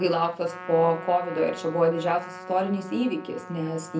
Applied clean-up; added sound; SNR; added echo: none; Trumpet; 15 dB; reverberation time 0.3 s.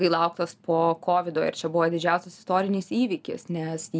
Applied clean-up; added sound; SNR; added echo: none; none; none; none.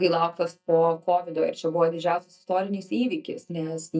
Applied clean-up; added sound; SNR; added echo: neural mask model DeepFilterNet 3.